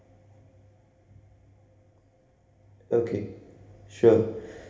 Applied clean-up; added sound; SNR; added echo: none; none; none; reverberation time 1.0 s.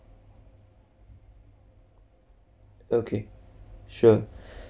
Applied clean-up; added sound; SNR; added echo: none; none; none; none.